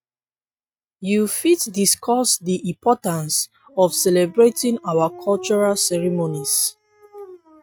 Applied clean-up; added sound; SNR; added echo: neural mask model RNNoise.